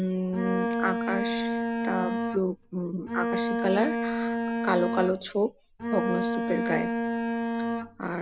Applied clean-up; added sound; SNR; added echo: none; Bowed string instrument; -1 dB; none.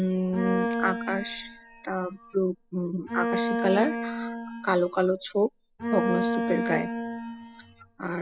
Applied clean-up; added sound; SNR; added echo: classical method spectral subtraction.